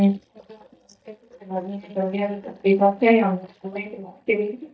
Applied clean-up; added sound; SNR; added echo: neural mask model DeepFilterNet 3.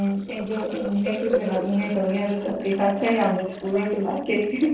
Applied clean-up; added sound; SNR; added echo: neural separator model SepFormer DNS4.